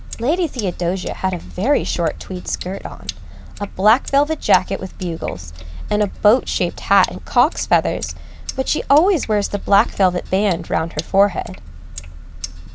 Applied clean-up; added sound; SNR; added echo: none; Sink (filling or washing); 11 dB; none.